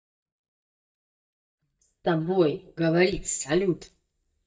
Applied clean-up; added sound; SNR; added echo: neural mask model DeepFilterNet 3.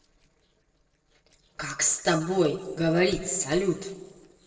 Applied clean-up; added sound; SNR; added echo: neural separator model SepFormer DNS4.